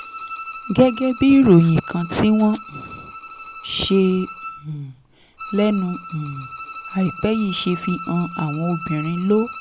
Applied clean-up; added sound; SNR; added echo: none; Bowed string instrument; 14 dB; none.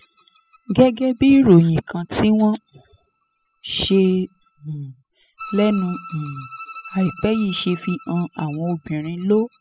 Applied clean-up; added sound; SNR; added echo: classical method spectral subtraction.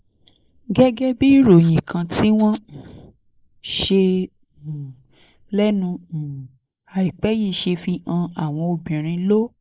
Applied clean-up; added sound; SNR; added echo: neural mask model Resemble Enhance denoiser.